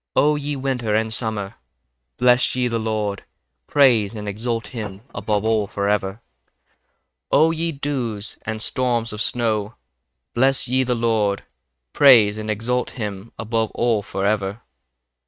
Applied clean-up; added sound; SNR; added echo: neural mask model RNNoise.